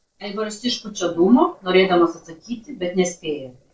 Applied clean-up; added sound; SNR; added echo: neural separator model SepFormer DNS4.